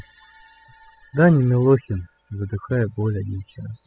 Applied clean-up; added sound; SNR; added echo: classical method spectral subtraction.